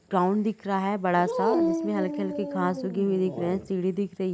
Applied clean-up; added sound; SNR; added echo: none; Dog; 4 dB; none.